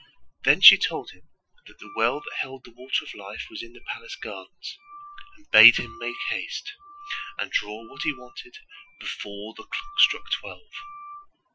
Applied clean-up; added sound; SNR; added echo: classical method Wiener filter.